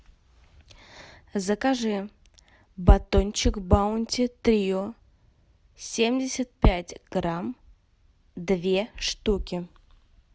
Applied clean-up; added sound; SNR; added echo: none; none; none; none.